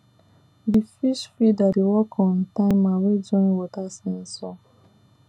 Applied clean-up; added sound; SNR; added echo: none; none; none; none.